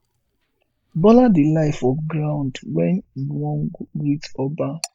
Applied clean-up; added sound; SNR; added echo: neural mask model DeepFilterNet 3.